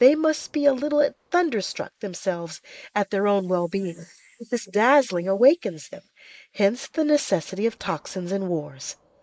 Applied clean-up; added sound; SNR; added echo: neural mask model Resemble Enhance denoiser.